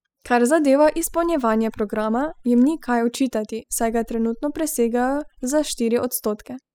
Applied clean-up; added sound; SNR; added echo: classical method spectral subtraction.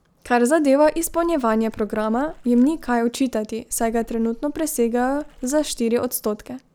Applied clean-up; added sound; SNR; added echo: none; Splash, splatter; 19 dB; none.